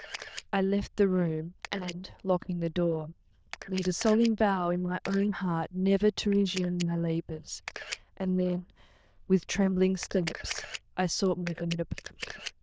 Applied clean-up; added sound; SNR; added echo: neural diffusion model UNIVERSE++.